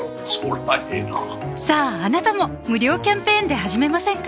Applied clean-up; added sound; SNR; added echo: none; none; none; none.